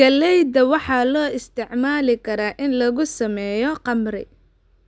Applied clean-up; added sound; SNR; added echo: none; none; none; none.